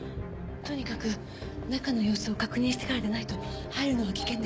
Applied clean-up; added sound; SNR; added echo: none; none; none; none.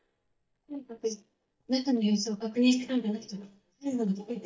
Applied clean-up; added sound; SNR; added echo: neural mask model DeepFilterNet 3.